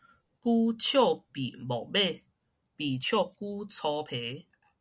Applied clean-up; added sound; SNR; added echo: none; none; none; none.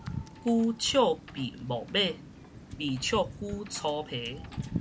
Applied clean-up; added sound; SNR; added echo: none; Wind / Boat, Water vehicle; 10 dB; none.